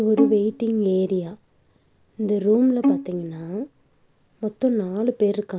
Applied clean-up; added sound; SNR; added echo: none; Bowed string instrument; 6 dB; none.